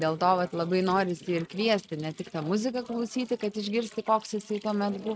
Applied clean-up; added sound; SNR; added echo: neural mask model RNNoise.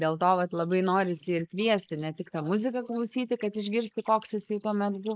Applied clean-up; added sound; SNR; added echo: neural mask model Resemble Enhance denoiser.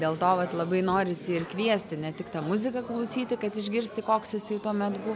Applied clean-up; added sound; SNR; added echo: none; none; none; none.